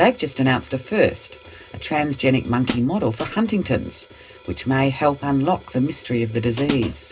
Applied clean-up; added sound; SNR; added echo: none; Hi-hat; 13 dB; reverberation time 0.2 s.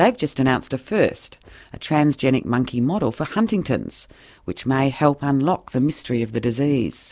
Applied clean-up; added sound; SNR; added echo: none; none; none; none.